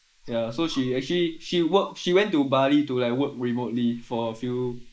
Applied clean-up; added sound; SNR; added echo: neural mask model Resemble Enhance denoiser.